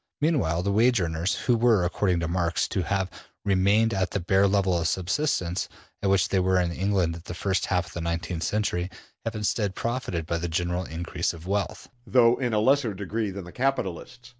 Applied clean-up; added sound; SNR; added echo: none; none; none; none.